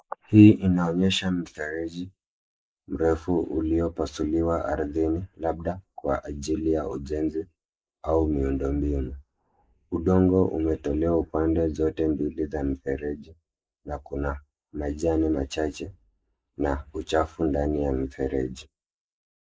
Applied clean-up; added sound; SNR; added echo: neural mask model Resemble Enhance denoiser.